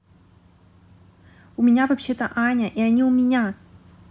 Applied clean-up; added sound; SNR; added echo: none; none; none; none.